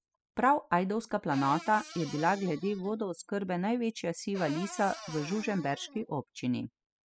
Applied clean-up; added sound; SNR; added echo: classical method spectral subtraction.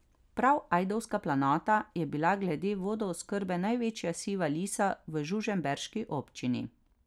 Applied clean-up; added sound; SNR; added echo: none; none; none; none.